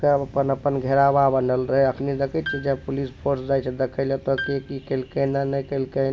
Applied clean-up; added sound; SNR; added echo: none; Piano; 16 dB; none.